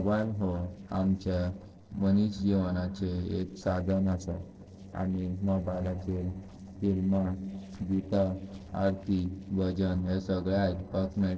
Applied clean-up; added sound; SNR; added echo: neural separator model SepFormer DNS4.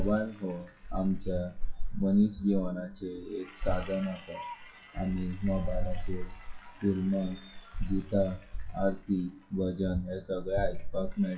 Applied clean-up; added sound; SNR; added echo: classical method WPE with log-MMSE.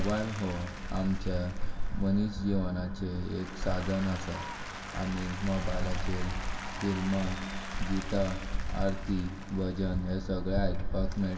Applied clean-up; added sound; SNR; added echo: none; Applause; 14 dB; reverberation time 0.2 s.